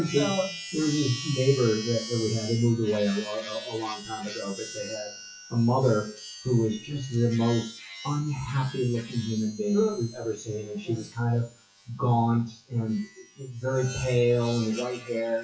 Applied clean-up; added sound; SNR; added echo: classical method WPE with log-MMSE.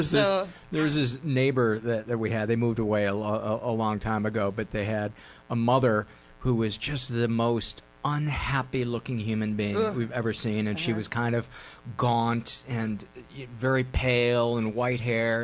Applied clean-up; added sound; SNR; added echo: none; none; none; none.